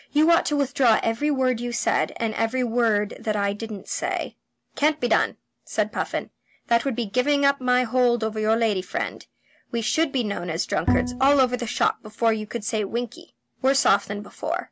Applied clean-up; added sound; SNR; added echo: none; Bowed string instrument; 3 dB; none.